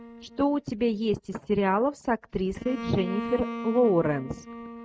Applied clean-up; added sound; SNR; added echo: neural mask model RNNoise.